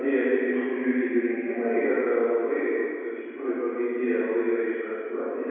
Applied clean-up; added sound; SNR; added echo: none; none; none; reverberation time 2.0 s.